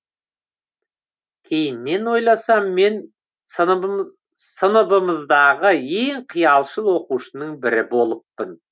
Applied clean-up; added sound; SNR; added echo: none; none; none; none.